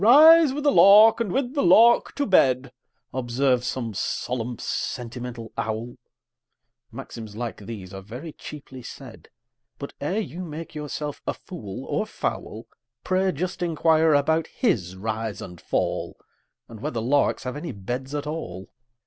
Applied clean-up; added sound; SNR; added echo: none; none; none; none.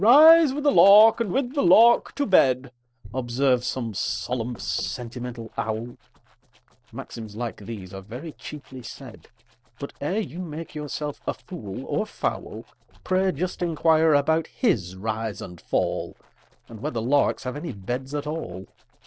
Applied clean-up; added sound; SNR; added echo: neural separator model SepFormer DNS4.